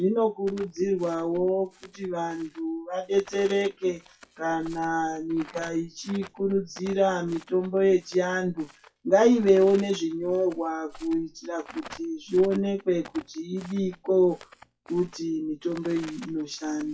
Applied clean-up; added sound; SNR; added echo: classical method WPE with log-MMSE.